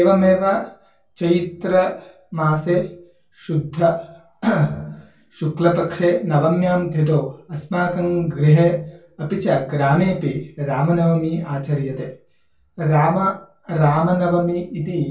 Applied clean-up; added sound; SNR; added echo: none; none; none; reverberation time 0.2 s.